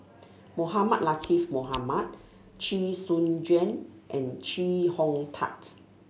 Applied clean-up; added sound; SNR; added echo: none; Fire; 14 dB; none.